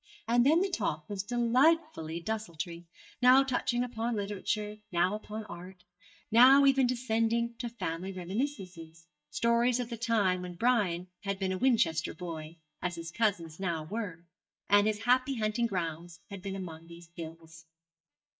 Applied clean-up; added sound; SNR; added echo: neural mask model DeepFilterNet 3.